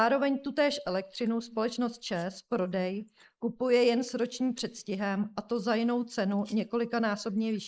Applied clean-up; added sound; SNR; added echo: neural mask model Resemble Enhance denoiser.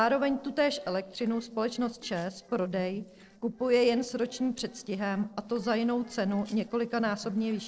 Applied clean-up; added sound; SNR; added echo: neural separator model SepFormer DNS4.